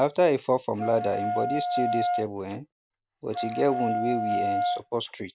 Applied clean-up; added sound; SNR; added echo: none; Wind instrument, woodwind instrument; 2 dB; none.